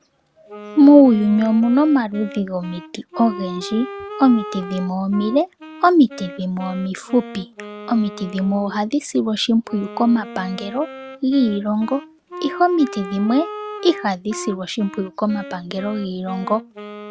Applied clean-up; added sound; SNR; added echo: none; Wind instrument, woodwind instrument; 15 dB; none.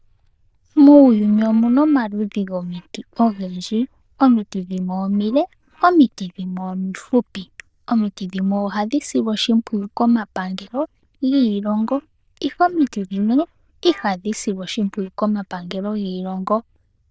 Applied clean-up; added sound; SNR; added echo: neural diffusion model UNIVERSE++.